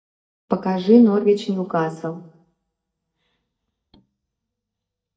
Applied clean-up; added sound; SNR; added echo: neural mask model DeepFilterNet 3.